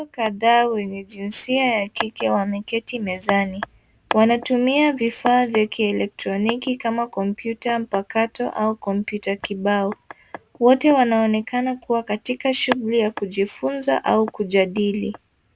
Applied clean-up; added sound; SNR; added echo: none; none; none; none.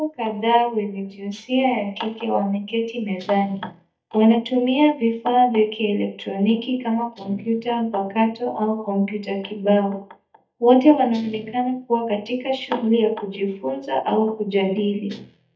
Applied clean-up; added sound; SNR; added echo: neural mask model DeepFilterNet 3.